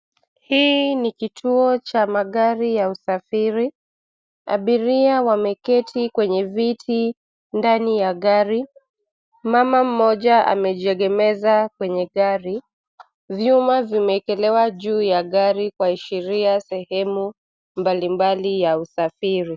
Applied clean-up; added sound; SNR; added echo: none; none; none; none.